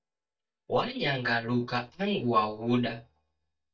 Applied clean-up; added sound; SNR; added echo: neural mask model DeepFilterNet 3.